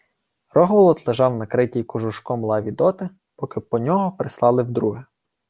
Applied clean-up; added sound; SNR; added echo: none; none; none; none.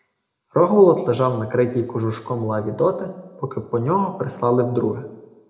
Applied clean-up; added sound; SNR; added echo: none; none; none; reverberation time 0.6 s.